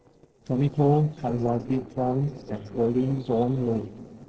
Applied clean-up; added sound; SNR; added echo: neural separator model SepFormer DNS4.